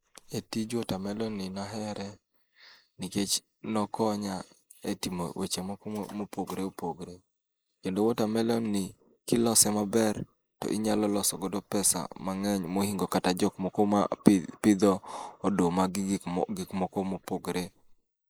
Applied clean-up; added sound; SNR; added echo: neural mask model Resemble Enhance denoiser.